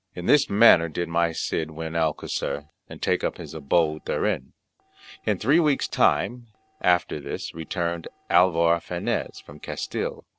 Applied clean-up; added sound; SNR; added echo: neural separator model SepFormer DNS4.